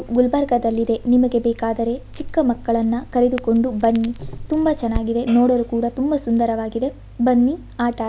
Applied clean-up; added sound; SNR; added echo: none; Crackle; 15 dB; none.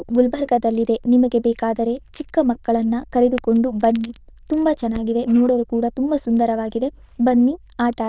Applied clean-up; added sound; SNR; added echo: neural diffusion model UNIVERSE++.